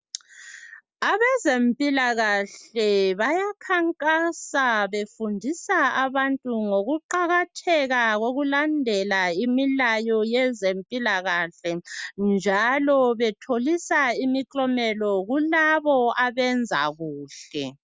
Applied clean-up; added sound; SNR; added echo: none; none; none; none.